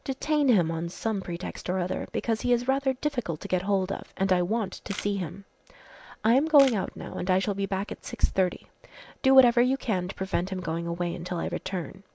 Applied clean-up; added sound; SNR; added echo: none; Camera; 18 dB; none.